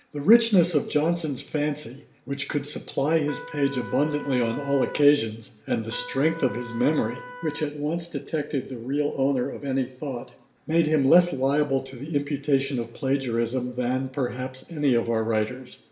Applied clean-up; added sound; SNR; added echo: none; Trumpet; 15 dB; reverberation time 0.6 s.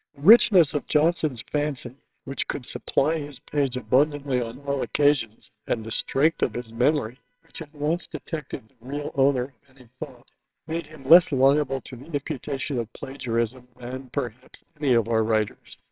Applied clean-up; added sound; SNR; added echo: neural separator model SepFormer WHAMR!.